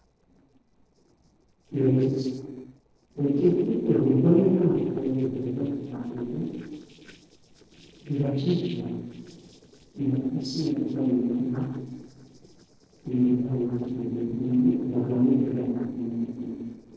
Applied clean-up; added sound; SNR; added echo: neural separator model SepFormer DNS4.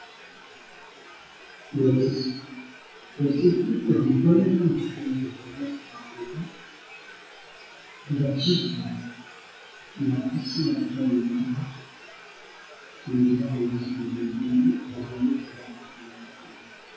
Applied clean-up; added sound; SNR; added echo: classical method WPE with log-MMSE.